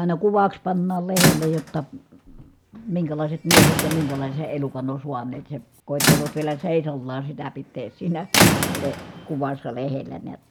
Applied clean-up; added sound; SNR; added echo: none; Squeak / Rattle / Slam; -1 dB; none.